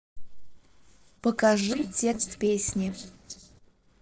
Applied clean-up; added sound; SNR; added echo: neural separator model SepFormer DNS4.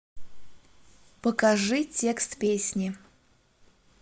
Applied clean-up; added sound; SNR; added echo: none; none; none; none.